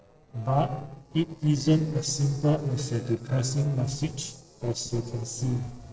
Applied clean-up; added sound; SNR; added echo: neural separator model SepFormer DNS4.